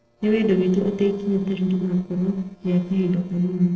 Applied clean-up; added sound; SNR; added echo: neural separator model SepFormer DNS4.